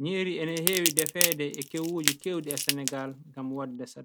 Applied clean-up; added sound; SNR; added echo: none; Crackle / Crushing; 0 dB; none.